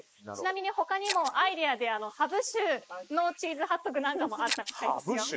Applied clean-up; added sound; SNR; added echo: neural mask model Resemble Enhance denoiser.